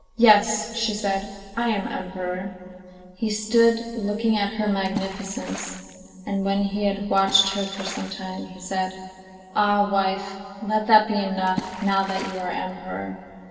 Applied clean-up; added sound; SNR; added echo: neural separator model SepFormer DNS4.